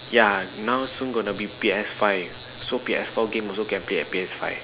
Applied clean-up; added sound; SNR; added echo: none; none; none; none.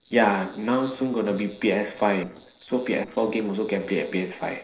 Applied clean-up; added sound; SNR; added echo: neural separator model SepFormer DNS4.